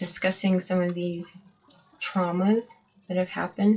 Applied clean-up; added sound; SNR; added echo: classical method WPE with log-MMSE.